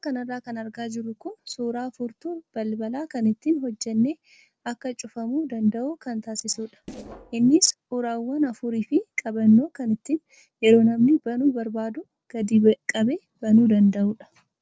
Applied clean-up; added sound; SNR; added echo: neural separator model SepFormer DNS4.